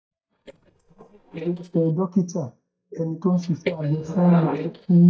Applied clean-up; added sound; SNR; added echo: neural mask model DeepFilterNet 3.